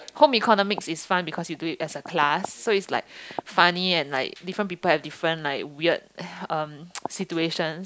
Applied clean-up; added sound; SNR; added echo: none; none; none; none.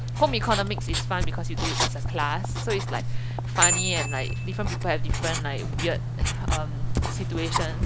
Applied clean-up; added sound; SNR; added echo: none; Writing + Bicycle bell; -4 dB; none.